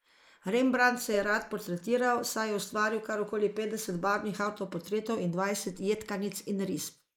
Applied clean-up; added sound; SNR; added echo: neural mask model Resemble Enhance denoiser.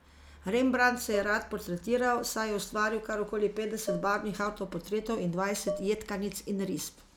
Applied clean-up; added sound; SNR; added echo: none; Dishes, pots, and pans; 9 dB; none.